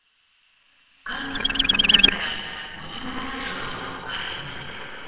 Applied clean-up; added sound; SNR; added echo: neural separator model SepFormer WHAMR!.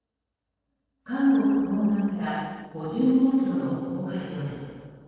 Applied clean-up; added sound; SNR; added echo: neural separator model SepFormer DNS4.